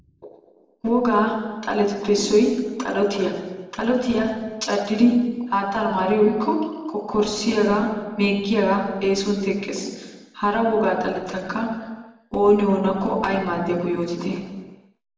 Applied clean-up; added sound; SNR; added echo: none; none; none; reverberation time 1.1 s.